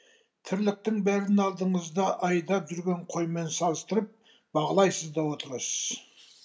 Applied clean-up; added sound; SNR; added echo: none; none; none; none.